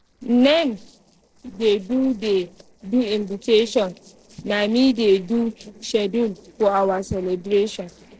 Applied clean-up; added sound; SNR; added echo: neural separator model SepFormer DNS4.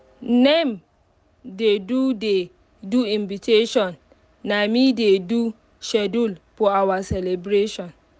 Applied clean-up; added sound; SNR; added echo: none; none; none; none.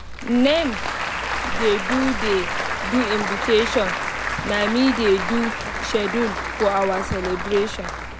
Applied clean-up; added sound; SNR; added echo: none; Applause; 3 dB; none.